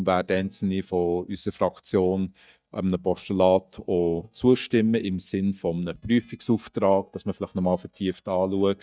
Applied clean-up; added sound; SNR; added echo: neural mask model DeepFilterNet 3.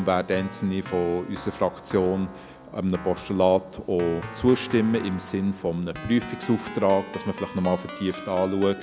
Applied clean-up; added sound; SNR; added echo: none; Keyboard (musical); 15 dB; none.